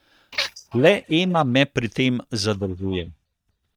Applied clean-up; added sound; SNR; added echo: neural mask model DeepFilterNet 3.